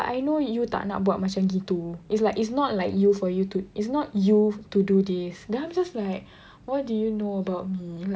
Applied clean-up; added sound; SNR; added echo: none; none; none; none.